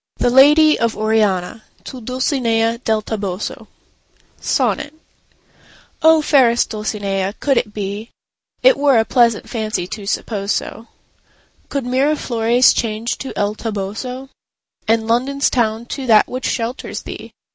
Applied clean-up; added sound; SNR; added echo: none; none; none; none.